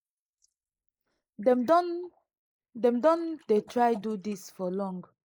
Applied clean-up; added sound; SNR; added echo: neural mask model Resemble Enhance denoiser.